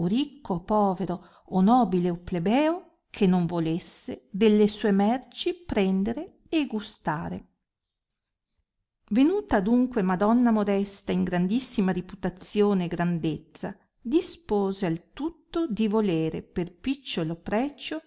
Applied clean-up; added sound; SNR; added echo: none; none; none; none.